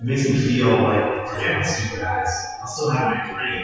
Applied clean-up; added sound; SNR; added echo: classical method WPE with log-MMSE.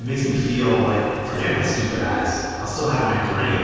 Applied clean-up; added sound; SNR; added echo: none; Motor vehicle (road) / Rain; 17 dB; reverberation time 2.1 s.